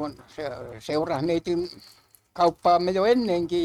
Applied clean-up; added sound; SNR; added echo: neural mask model RNNoise.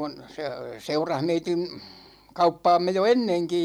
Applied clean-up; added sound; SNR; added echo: none; none; none; none.